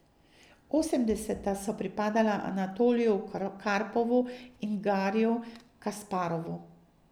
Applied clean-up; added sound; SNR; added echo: none; none; none; none.